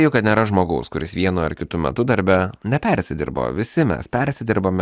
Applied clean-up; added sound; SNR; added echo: none; none; none; none.